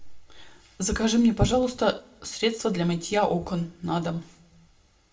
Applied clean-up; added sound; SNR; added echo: none; none; none; reverberation time 0.3 s.